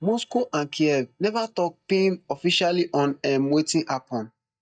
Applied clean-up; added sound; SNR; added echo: neural mask model DeepFilterNet 3.